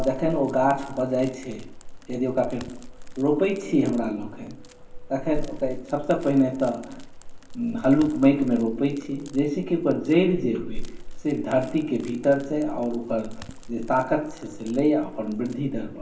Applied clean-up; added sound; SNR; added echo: none; Crackle; 11 dB; reverberation time 0.3 s.